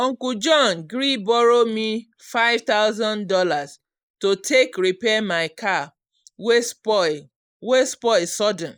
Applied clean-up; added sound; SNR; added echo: neural mask model Resemble Enhance denoiser.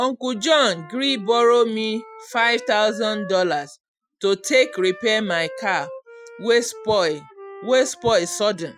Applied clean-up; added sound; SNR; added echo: classical method Wiener filter.